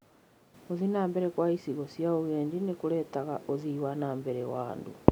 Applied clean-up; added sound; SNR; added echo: none; none; none; none.